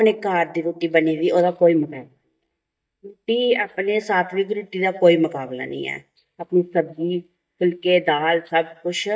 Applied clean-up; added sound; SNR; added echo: neural mask model DeepFilterNet 3.